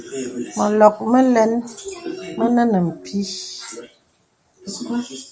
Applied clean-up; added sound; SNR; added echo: none; none; none; none.